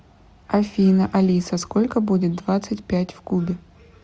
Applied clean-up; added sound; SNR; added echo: none; none; none; none.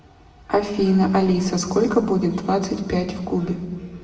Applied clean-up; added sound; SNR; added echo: none; none; none; reverberation time 1.7 s.